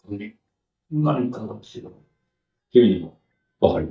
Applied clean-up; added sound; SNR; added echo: neural mask model DeepFilterNet 3.